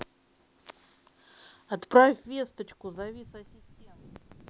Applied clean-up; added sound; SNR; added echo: none; none; none; none.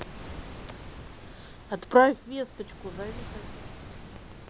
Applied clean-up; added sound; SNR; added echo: none; Waves, surf; 12 dB; none.